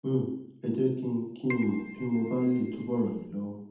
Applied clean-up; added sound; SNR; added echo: none; Keyboard (musical); 16 dB; reverberation time 0.8 s.